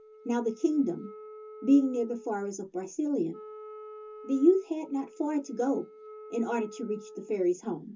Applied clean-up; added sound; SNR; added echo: none; Wind instrument, woodwind instrument; 18 dB; reverberation time 0.2 s.